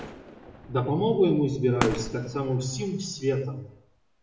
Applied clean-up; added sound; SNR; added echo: none; Fireworks; 11 dB; reverberation time 0.7 s.